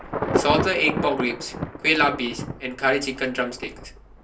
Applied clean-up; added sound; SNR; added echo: none; Thunder / Traffic noise, roadway noise / Rain / Insect; 5 dB; reverberation time 0.3 s.